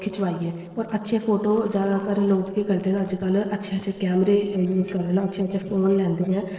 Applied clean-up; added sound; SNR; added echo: neural separator model SepFormer DNS4.